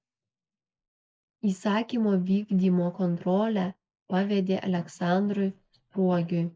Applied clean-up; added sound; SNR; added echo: neural mask model Resemble Enhance denoiser.